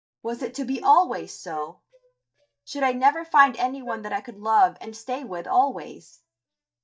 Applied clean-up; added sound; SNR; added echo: neural mask model DeepFilterNet 3.